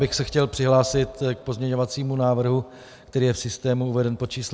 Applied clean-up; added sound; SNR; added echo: none; none; none; none.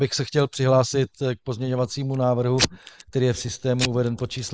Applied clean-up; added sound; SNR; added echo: neural mask model Resemble Enhance denoiser.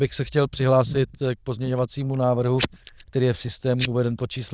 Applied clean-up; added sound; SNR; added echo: neural diffusion model UNIVERSE++.